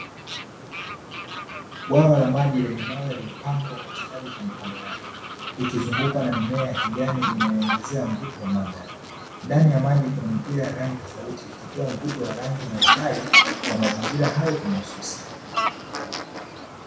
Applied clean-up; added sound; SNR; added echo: none; Fowl; 3 dB; reverberation time 0.6 s.